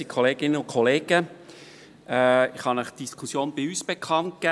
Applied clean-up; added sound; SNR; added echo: none; none; none; none.